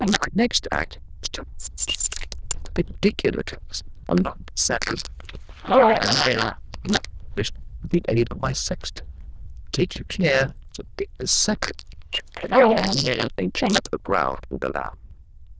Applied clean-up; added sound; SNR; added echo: neural diffusion model UNIVERSE++.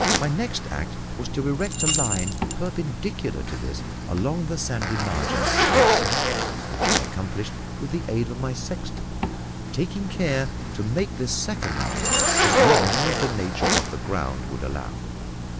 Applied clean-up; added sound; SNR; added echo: none; Rattle / Keys jangling + Zipper (clothing); -3 dB; none.